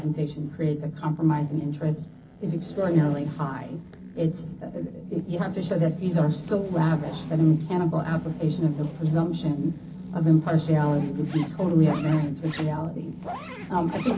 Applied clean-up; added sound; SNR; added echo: none; Zipper (clothing); 19 dB; reverberation time 0.4 s.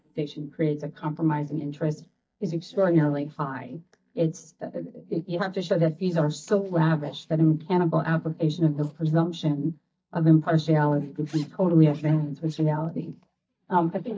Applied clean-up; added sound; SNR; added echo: neural mask model DeepFilterNet 3.